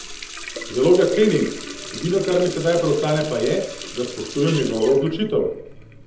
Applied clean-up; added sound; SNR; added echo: none; Water tap, faucet; 13 dB; reverberation time 0.8 s.